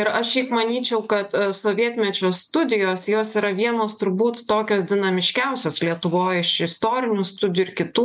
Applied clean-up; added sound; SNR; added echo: neural mask model DeepFilterNet 3.